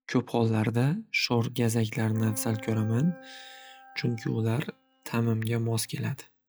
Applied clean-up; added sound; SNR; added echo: classical method log-MMSE.